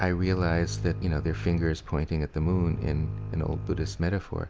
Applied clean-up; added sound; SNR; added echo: none; Bowed string instrument; 7 dB; none.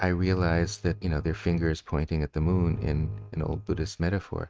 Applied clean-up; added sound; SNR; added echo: neural mask model RNNoise.